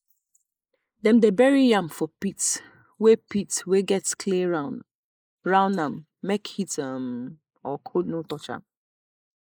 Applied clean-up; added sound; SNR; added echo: neural mask model Resemble Enhance denoiser.